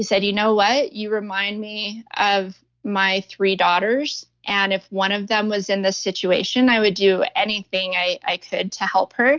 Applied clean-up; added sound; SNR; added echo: none; none; none; none.